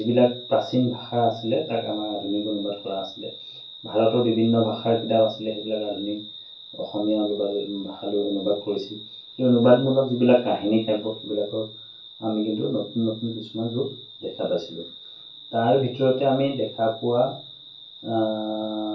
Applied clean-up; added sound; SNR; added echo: none; none; none; reverberation time 0.2 s.